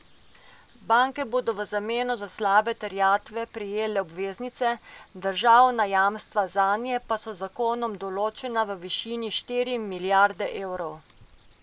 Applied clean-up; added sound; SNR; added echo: none; none; none; none.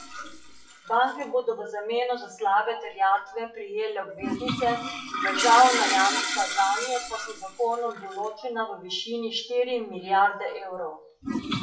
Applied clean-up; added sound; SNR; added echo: classical method WPE with log-MMSE.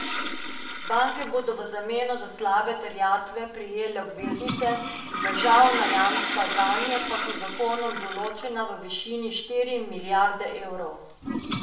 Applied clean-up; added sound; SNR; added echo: none; Toilet flush; 5 dB; reverberation time 0.6 s.